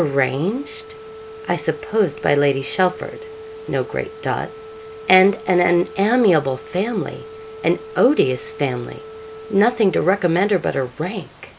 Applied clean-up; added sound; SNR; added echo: none; Organ; 16 dB; none.